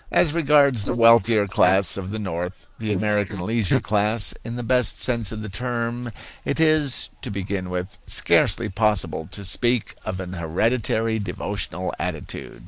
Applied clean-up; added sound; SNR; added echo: neural mask model Resemble Enhance denoiser.